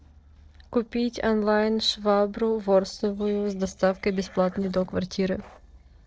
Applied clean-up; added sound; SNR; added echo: neural separator model SepFormer DNS4.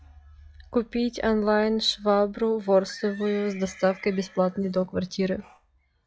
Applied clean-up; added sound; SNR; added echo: classical method log-MMSE.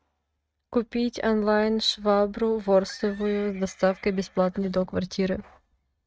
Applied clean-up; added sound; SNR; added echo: neural mask model RNNoise.